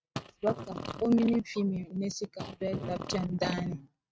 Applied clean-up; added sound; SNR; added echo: neural mask model RNNoise.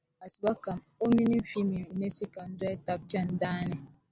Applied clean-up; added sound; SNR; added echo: none; none; none; none.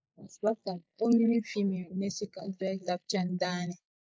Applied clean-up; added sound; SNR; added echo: neural mask model Resemble Enhance denoiser.